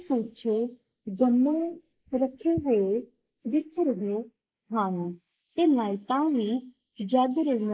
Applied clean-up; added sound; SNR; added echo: neural mask model Resemble Enhance denoiser.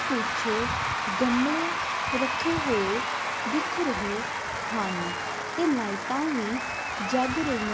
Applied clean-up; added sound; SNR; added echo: none; Applause / Crowd / Cheering; 0 dB; none.